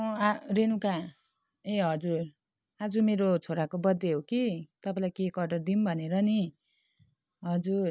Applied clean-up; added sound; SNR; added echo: none; none; none; none.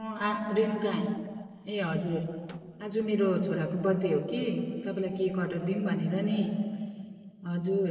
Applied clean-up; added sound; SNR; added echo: neural separator model SepFormer DNS4.